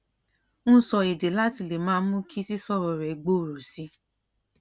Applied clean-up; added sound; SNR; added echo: none; none; none; none.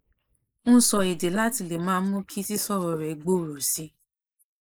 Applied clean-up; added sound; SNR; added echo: neural mask model Resemble Enhance denoiser.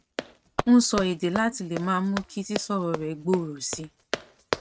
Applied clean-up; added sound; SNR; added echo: neural mask model RNNoise.